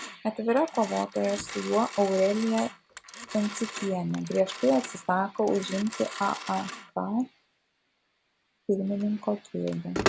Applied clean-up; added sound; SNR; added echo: none; Telephone; 11 dB; none.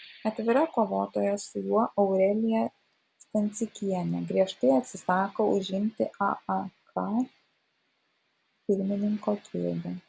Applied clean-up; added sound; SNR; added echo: none; none; none; none.